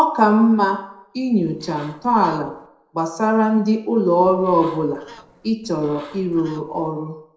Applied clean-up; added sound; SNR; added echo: neural separator model SepFormer DNS4.